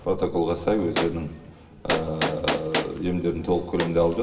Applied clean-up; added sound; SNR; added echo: none; Gunshot, gunfire; 6 dB; reverberation time 1.0 s.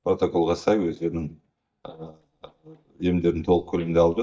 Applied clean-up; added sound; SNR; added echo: neural mask model DeepFilterNet 3.